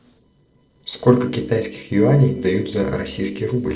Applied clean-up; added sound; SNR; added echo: neural separator model SepFormer DNS4.